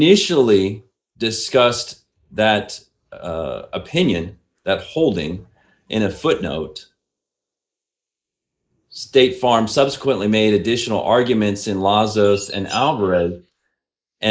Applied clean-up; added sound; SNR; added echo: neural mask model Resemble Enhance denoiser.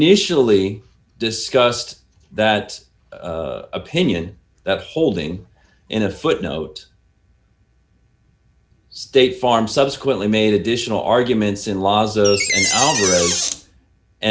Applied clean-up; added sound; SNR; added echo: none; Door; 0 dB; none.